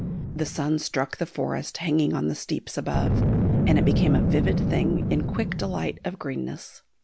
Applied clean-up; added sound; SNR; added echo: none; Boom; -1 dB; none.